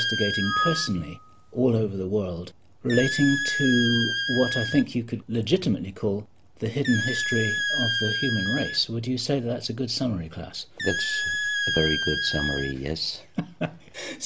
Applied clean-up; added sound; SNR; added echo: none; Screech / Glass + Squeak; 3 dB; none.